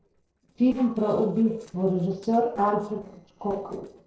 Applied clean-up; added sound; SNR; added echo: neural separator model SepFormer DNS4.